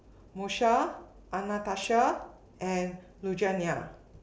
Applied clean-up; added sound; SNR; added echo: none; Rattle (instrument); 20 dB; none.